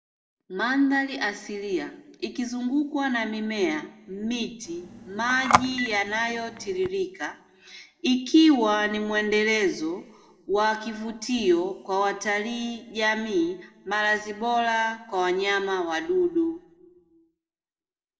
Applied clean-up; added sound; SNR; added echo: none; Telephone; 3 dB; reverberation time 1.5 s.